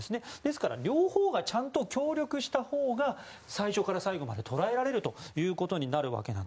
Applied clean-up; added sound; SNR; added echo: none; none; none; none.